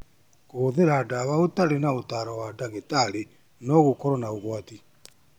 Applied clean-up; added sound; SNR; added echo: none; none; none; none.